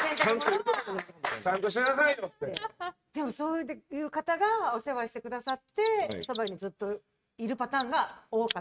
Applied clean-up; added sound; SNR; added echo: neural mask model RNNoise.